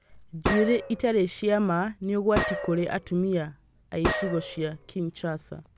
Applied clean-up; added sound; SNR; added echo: none; Gunshot, gunfire; 6 dB; none.